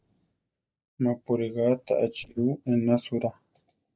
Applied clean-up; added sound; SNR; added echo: neural mask model DeepFilterNet 3.